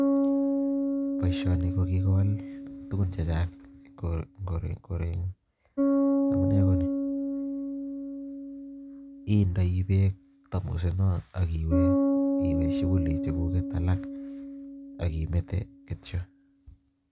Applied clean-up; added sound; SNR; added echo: none; Bass guitar; 1 dB; none.